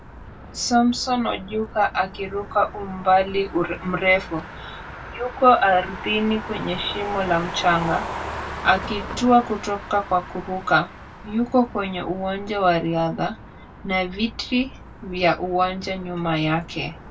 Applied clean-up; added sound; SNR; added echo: none; Motor vehicle (road); 13 dB; reverberation time 0.2 s.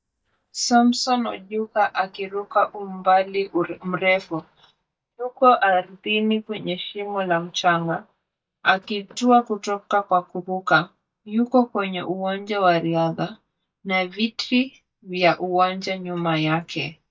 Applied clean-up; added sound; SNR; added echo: neural mask model DeepFilterNet 3.